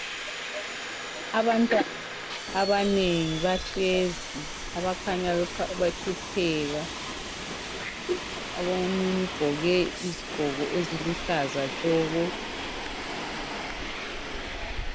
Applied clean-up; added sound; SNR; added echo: none; Subway, metro, underground; 6 dB; none.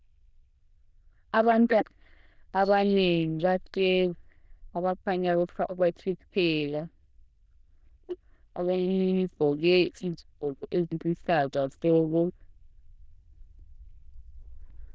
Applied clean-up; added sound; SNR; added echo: neural diffusion model UNIVERSE++.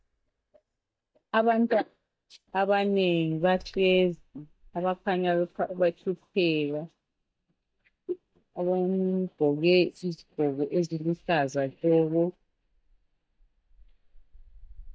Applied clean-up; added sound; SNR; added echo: neural mask model DeepFilterNet 3.